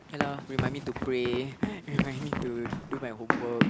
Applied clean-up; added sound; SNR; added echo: none; Run; -2 dB; none.